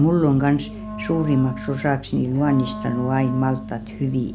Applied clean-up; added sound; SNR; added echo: none; Wind instrument, woodwind instrument; 12 dB; none.